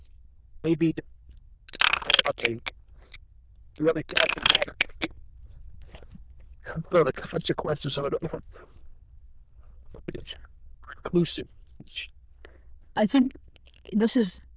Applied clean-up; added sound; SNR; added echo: neural diffusion model UNIVERSE++.